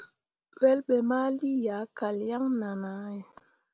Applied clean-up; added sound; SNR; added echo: none; none; none; none.